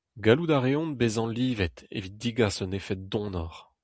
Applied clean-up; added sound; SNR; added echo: none; none; none; none.